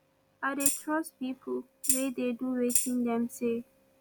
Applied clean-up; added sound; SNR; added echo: none; Tambourine; 0 dB; none.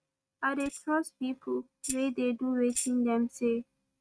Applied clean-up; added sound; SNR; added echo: neural mask model RNNoise.